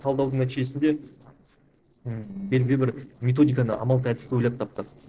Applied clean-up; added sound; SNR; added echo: neural separator model SepFormer DNS4.